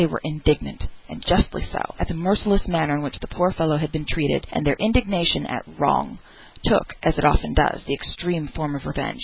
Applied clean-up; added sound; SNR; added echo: none; Chime; 18 dB; none.